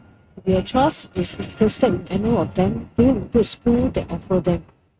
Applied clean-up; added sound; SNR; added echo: neural mask model RNNoise.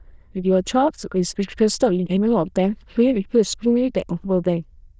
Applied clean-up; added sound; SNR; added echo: neural diffusion model UNIVERSE++.